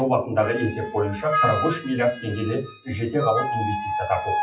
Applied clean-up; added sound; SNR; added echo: classical method WPE with log-MMSE.